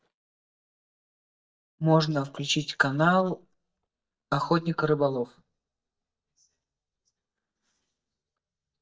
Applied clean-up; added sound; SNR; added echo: neural mask model DeepFilterNet 3.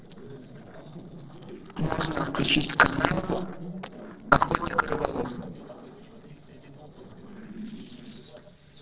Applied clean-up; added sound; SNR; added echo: neural separator model SepFormer DNS4.